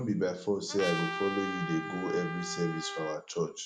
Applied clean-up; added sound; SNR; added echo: none; Trumpet; 6 dB; none.